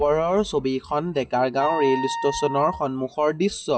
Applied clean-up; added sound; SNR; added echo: classical method WPE with log-MMSE.